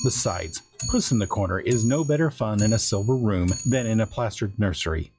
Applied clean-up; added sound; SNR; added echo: classical method log-MMSE.